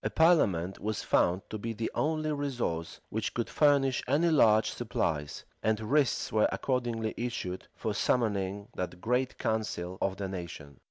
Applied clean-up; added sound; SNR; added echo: none; none; none; none.